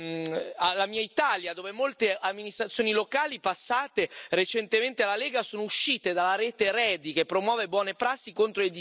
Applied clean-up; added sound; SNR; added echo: none; none; none; none.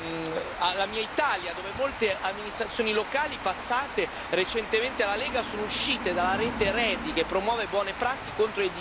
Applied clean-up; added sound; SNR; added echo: none; Water; 7 dB; none.